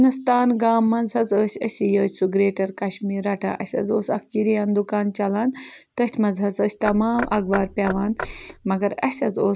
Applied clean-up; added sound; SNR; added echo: none; Knock / Wood; 12 dB; none.